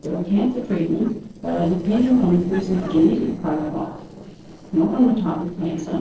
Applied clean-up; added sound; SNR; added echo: neural separator model SepFormer DNS4.